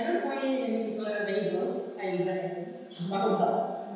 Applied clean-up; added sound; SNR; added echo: none; none; none; reverberation time 1.2 s.